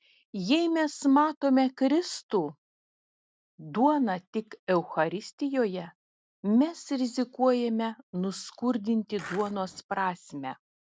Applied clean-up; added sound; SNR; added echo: none; Skateboard; 15 dB; none.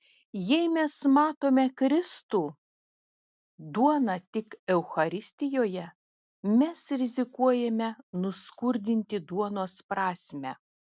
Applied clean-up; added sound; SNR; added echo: none; none; none; none.